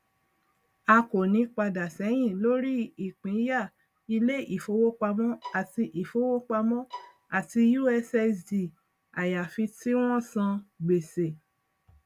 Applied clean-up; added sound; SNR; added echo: none; Bowed string instrument; 17 dB; none.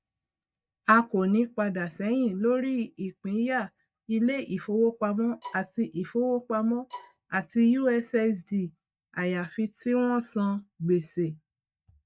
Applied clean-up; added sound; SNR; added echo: neural mask model DeepFilterNet 3.